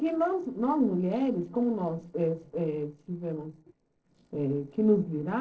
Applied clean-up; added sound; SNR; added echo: neural separator model SepFormer DNS4.